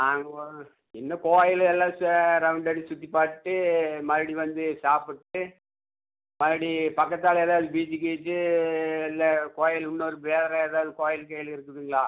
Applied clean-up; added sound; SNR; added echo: none; none; none; none.